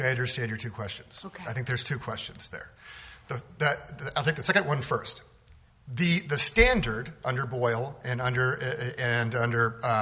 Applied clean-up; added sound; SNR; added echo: none; none; none; none.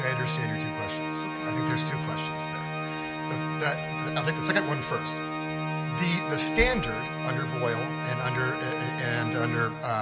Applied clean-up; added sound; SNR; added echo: none; Organ; 0 dB; none.